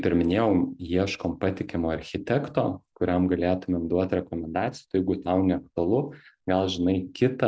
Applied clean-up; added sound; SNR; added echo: none; none; none; none.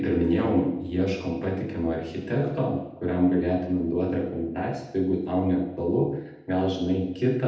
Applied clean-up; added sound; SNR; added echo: none; none; none; reverberation time 0.8 s.